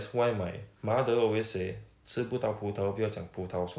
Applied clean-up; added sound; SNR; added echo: none; none; none; none.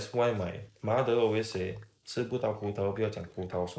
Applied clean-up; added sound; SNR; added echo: neural mask model Resemble Enhance denoiser.